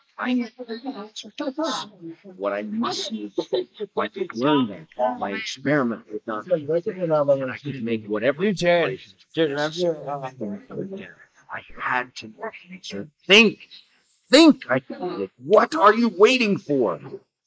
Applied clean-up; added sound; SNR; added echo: neural mask model Resemble Enhance denoiser.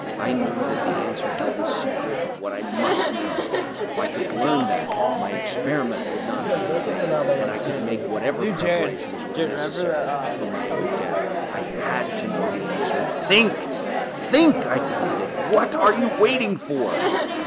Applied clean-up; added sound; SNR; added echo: none; Chatter; -1 dB; none.